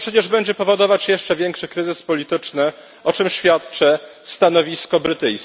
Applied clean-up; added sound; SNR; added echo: none; none; none; none.